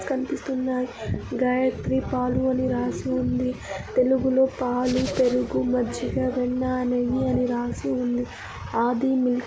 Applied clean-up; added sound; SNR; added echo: none; Hands; 13 dB; none.